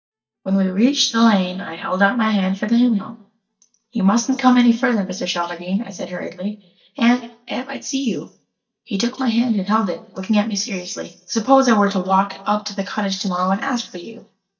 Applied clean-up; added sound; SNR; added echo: neural mask model DeepFilterNet 3.